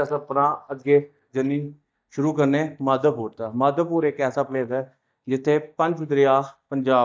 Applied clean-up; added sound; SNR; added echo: neural mask model DeepFilterNet 3.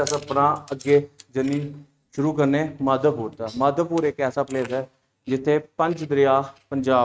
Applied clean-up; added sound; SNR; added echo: neural mask model RNNoise.